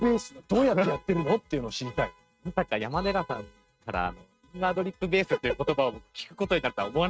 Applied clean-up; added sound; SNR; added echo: neural mask model RNNoise.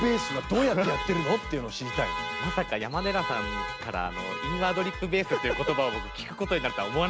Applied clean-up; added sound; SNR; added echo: none; Alarm; 6 dB; none.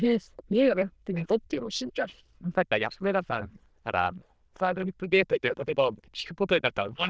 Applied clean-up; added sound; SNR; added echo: neural diffusion model UNIVERSE++.